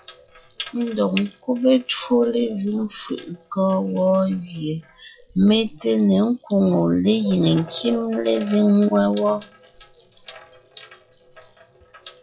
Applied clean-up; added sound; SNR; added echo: classical method log-MMSE.